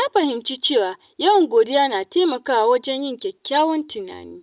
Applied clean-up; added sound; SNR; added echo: none; none; none; none.